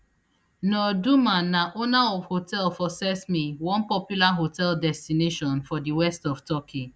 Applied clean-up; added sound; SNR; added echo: none; none; none; none.